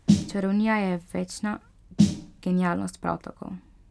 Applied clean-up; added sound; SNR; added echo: none; Snare drum; 0 dB; none.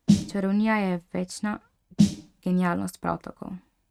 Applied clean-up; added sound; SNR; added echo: neural mask model RNNoise.